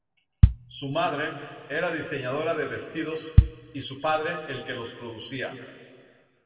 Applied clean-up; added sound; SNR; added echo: none; Bass drum; -4 dB; reverberation time 1.9 s.